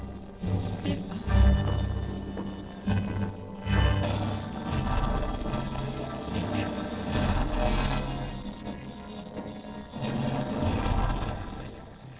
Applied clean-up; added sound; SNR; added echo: neural separator model SepFormer DNS4.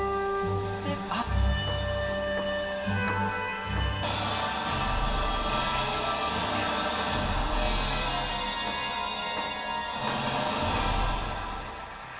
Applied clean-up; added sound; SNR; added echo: none; Hammer; 16 dB; reverberation time 0.7 s.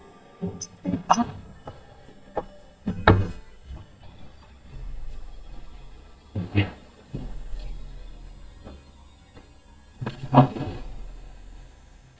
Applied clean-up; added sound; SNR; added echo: neural mask model DeepFilterNet 3.